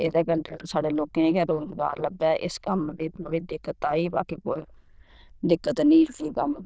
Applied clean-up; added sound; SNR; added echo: neural diffusion model UNIVERSE++.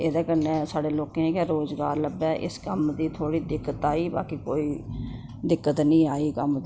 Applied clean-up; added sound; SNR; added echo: none; none; none; none.